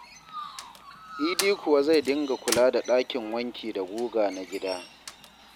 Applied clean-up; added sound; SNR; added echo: none; Slam + Chirp, tweet; 12 dB; none.